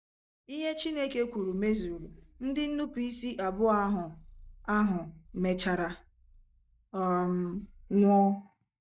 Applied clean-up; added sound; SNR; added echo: neural mask model DeepFilterNet 3.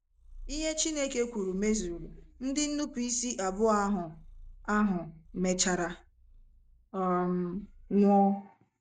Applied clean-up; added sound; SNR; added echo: none; Purr; 19 dB; none.